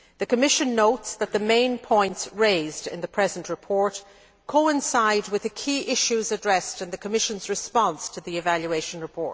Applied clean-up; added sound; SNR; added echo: none; none; none; none.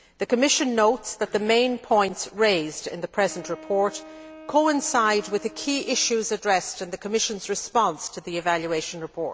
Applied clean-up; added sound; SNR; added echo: none; Wind instrument, woodwind instrument; 20 dB; none.